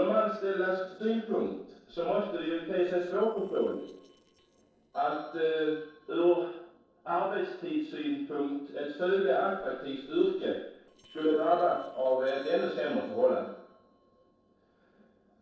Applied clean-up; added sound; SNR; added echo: neural separator model SepFormer DNS4.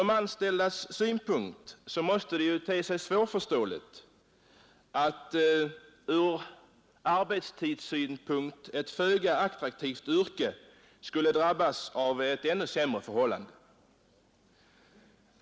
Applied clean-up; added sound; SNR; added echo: none; none; none; none.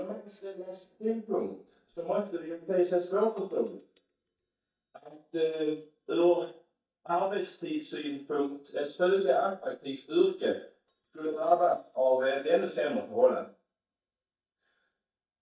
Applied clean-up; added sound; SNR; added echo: neural mask model DeepFilterNet 3.